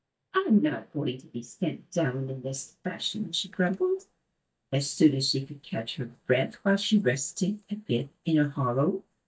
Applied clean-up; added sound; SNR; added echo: neural mask model DeepFilterNet 3.